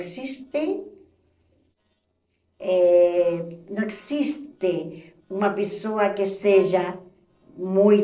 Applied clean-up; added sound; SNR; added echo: neural separator model SepFormer DNS4.